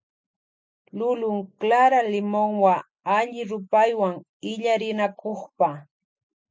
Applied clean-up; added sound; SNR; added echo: none; none; none; none.